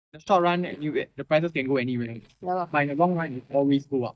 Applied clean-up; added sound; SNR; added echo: neural mask model DeepFilterNet 3.